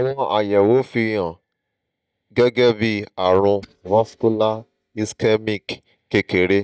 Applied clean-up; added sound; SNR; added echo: neural mask model DeepFilterNet 3.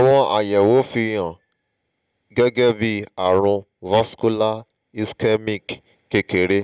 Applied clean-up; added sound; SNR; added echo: none; none; none; none.